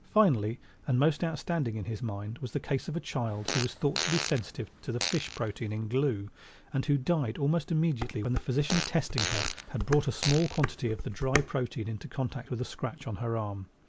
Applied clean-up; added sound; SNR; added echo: none; Fart + Dishes, pots, and pans; 5 dB; none.